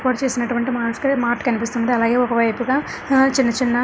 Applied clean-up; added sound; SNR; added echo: none; none; none; none.